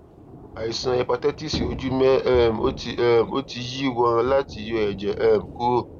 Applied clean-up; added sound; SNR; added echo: none; Thunder / Rain; 13 dB; none.